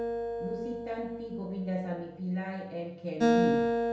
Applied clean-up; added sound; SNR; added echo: none; Acoustic guitar; -5 dB; reverberation time 0.5 s.